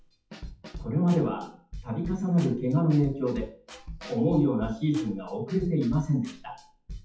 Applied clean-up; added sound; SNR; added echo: classical method WPE with log-MMSE.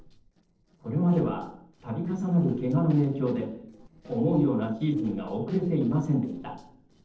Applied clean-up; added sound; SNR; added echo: neural separator model SepFormer DNS4.